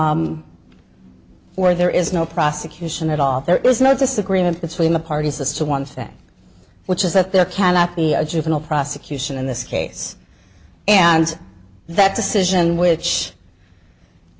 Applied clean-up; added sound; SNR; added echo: none; none; none; none.